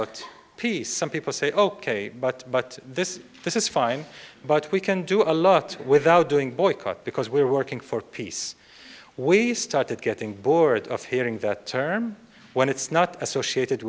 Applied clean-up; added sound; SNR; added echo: none; none; none; none.